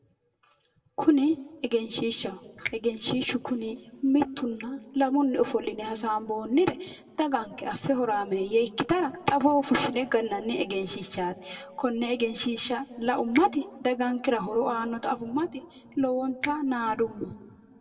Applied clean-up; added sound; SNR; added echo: none; Finger snapping; 13 dB; reverberation time 1.7 s.